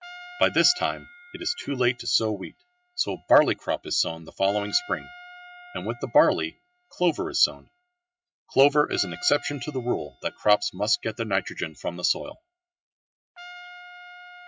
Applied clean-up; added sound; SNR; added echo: classical method log-MMSE.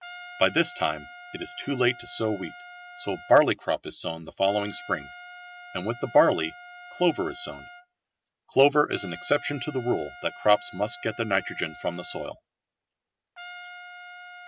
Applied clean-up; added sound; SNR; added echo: none; Trumpet; 18 dB; none.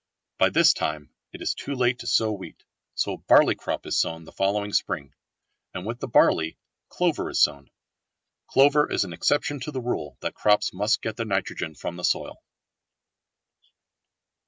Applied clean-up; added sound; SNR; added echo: none; none; none; none.